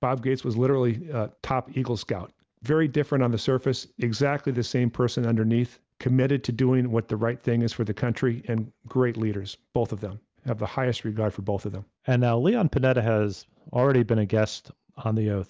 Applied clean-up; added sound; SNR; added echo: none; none; none; none.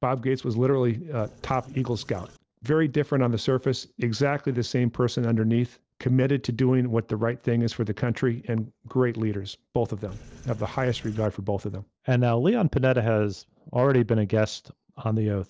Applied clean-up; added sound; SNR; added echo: neural separator model SepFormer DNS4.